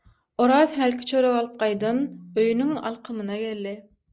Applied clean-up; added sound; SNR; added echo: none; Telephone; 19 dB; none.